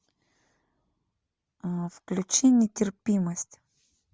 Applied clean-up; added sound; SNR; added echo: none; none; none; none.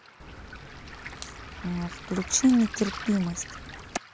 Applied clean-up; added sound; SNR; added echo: none; Waves, surf + Crack; 11 dB; none.